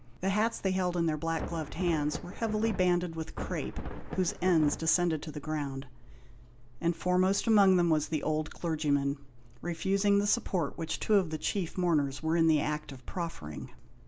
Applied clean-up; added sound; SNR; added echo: none; Thunder; 10 dB; none.